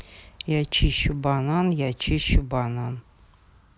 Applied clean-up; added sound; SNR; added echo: none; none; none; none.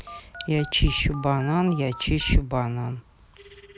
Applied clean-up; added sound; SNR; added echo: none; Telephone; 19 dB; none.